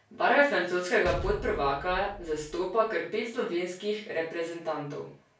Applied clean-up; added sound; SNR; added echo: none; Explosion; 10 dB; reverberation time 0.3 s.